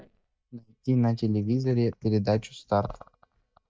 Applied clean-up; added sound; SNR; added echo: neural mask model DeepFilterNet 3.